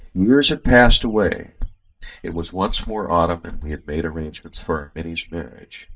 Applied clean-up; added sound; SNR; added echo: neural mask model DeepFilterNet 3.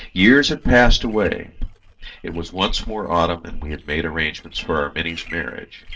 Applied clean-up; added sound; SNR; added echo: neural separator model SepFormer DNS4.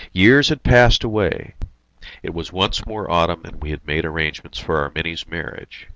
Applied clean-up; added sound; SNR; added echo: none; none; none; none.